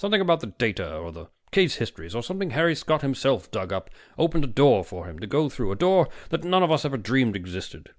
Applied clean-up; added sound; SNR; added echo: none; none; none; none.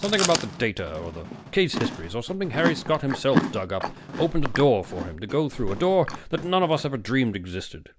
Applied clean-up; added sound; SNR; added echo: none; Chewing, mastication; 7 dB; none.